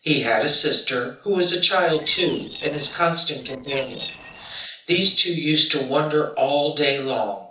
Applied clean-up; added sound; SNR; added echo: neural separator model SepFormer DNS4.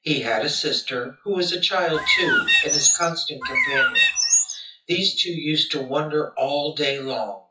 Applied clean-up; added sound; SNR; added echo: classical method WPE with log-MMSE.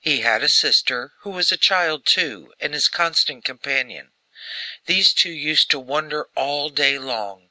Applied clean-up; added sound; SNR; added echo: none; none; none; none.